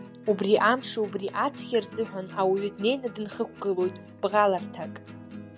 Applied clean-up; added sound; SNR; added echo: none; Acoustic guitar; 15 dB; none.